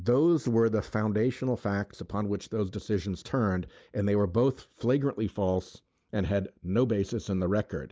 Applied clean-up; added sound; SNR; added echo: none; none; none; none.